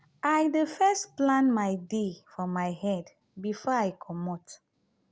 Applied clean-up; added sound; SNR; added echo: none; none; none; none.